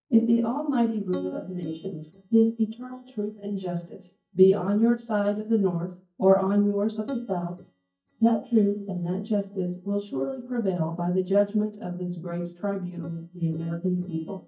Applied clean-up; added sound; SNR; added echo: neural mask model DeepFilterNet 3.